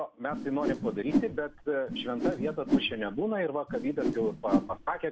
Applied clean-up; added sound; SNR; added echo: none; Whoosh, swoosh, swish; 0 dB; none.